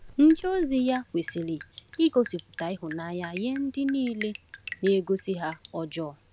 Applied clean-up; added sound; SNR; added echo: none; Drip; 17 dB; none.